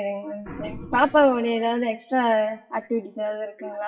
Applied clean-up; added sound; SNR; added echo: classical method WPE with log-MMSE.